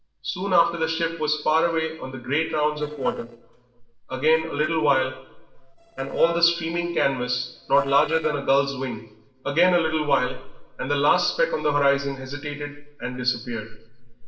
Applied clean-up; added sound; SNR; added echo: neural separator model SepFormer DNS4.